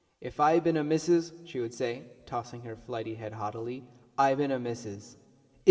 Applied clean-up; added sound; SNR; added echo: none; none; none; reverberation time 1.4 s.